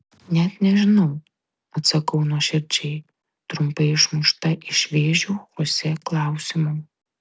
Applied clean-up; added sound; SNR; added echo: none; none; none; none.